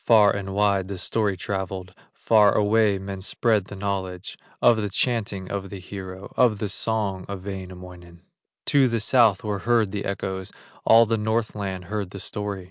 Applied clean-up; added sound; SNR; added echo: none; none; none; none.